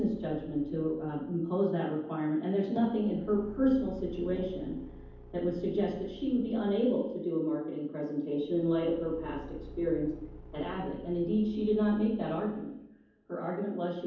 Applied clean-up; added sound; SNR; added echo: none; Engine / Car; 18 dB; reverberation time 0.9 s.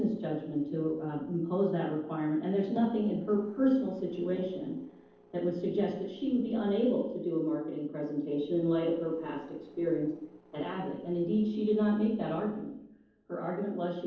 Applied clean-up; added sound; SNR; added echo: neural separator model SepFormer DNS4.